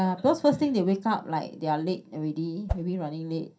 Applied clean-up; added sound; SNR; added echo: none; Whoosh, swoosh, swish; 4 dB; reverberation time 0.3 s.